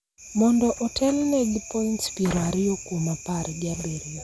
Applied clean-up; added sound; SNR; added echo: none; Slam; 20 dB; none.